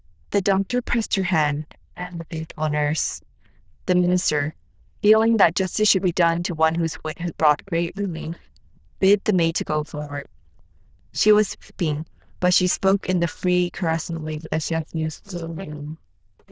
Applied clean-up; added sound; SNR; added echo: neural diffusion model UNIVERSE++.